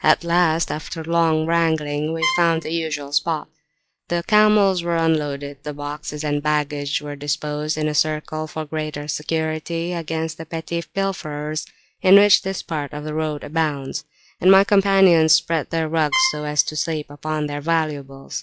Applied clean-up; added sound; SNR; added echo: classical method log-MMSE.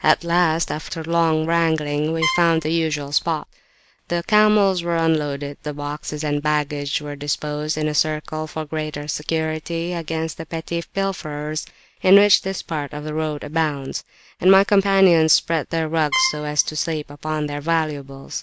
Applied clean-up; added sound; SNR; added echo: none; Trumpet; 6 dB; none.